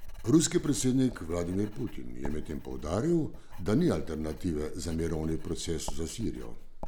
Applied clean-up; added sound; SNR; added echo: none; Writing; 7 dB; none.